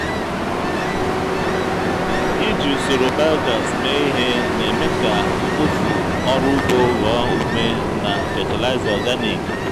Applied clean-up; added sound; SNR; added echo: none; Truck + Ocean; -2 dB; none.